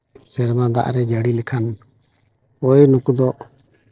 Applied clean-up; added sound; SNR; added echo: neural separator model SepFormer DNS4.